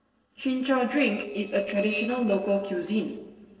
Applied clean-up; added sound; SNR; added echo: neural separator model SepFormer DNS4.